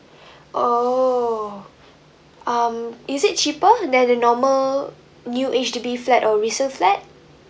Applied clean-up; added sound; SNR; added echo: none; none; none; none.